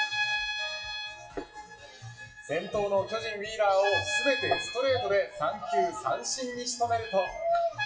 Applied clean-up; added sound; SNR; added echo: classical method WPE with log-MMSE.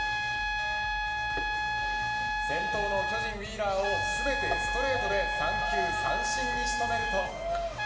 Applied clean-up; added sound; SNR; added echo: none; Trumpet; -2 dB; reverberation time 2.0 s.